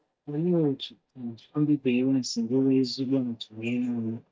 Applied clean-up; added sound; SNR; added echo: neural mask model DeepFilterNet 3.